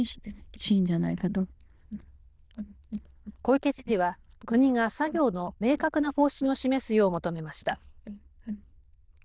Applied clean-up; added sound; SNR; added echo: neural diffusion model UNIVERSE++.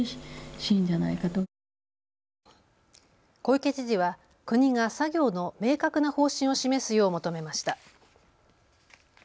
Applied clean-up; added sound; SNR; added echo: none; none; none; none.